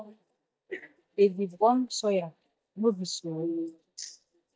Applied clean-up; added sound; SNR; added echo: neural mask model DeepFilterNet 3.